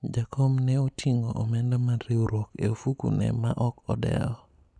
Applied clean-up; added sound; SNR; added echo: none; none; none; none.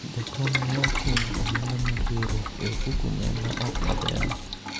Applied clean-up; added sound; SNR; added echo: none; Boiling + Drum kit; -2 dB; none.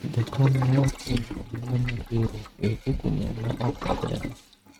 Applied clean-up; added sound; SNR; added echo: neural mask model RNNoise.